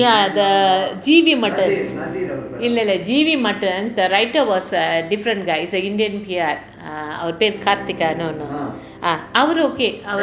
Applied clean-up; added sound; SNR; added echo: none; Bowed string instrument; 19 dB; none.